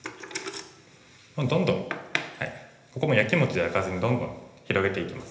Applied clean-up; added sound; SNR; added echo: none; none; none; reverberation time 1.0 s.